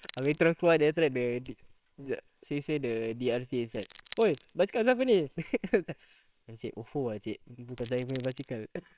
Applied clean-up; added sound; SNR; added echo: neural separator model SepFormer WHAMR!.